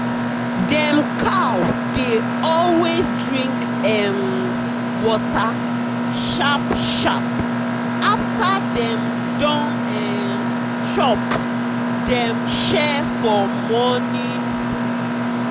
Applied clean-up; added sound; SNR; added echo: none; Mechanisms; -1 dB; none.